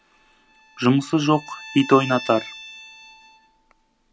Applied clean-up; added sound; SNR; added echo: none; Bowed string instrument; 17 dB; none.